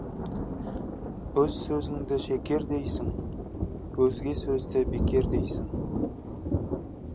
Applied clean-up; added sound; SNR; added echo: none; Thunder; 1 dB; none.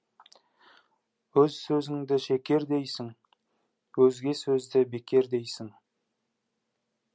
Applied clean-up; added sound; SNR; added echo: none; none; none; none.